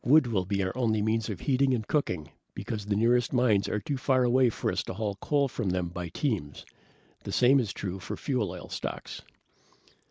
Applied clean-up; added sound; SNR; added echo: none; none; none; none.